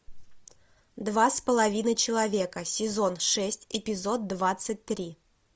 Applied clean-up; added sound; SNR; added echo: none; none; none; none.